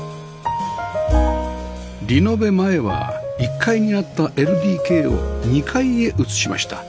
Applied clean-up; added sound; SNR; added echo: none; none; none; none.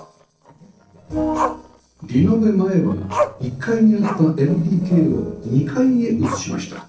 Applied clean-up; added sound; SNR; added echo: neural separator model SepFormer DNS4.